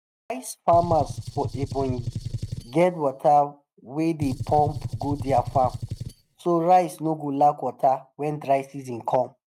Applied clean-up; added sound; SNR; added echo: neural mask model RNNoise.